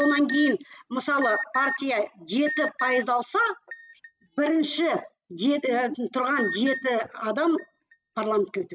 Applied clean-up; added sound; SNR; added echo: neural mask model RNNoise.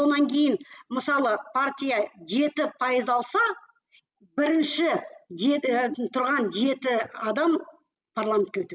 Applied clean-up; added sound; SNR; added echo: none; none; none; none.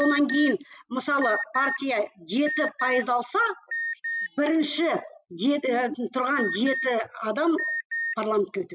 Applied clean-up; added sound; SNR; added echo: classical method Wiener filter.